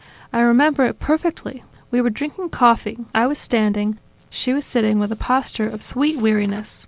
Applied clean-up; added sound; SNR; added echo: none; none; none; none.